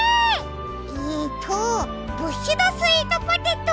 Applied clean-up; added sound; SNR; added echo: none; none; none; none.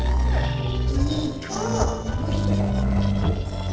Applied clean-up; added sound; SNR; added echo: neural separator model SepFormer DNS4.